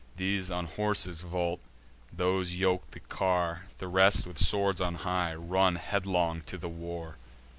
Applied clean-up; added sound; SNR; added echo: none; none; none; none.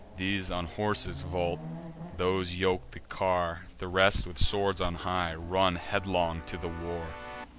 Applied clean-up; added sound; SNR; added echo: none; Chatter / Car passing by / Motorcycle / Traffic noise, roadway noise / Accelerating, revving, vroom + Keyboard (musical); 16 dB; none.